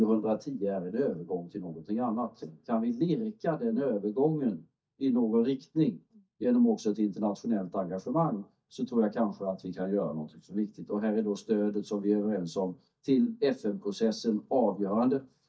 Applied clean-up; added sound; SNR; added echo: neural mask model DeepFilterNet 3.